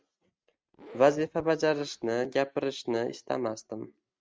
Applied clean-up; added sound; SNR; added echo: neural mask model RNNoise.